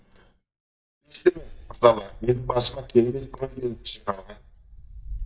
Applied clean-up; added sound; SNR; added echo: neural mask model DeepFilterNet 3.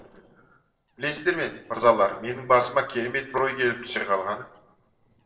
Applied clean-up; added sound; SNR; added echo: neural separator model SepFormer DNS4.